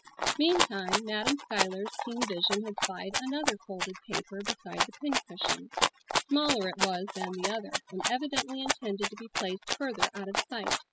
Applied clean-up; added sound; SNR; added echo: classical method spectral subtraction.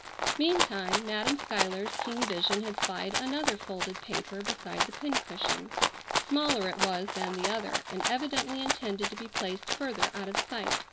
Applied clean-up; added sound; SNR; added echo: none; Rattle (instrument); -1 dB; none.